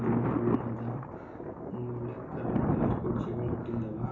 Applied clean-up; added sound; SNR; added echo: none; Thunder; -3 dB; reverberation time 0.6 s.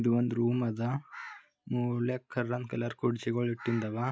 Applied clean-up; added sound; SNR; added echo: none; none; none; none.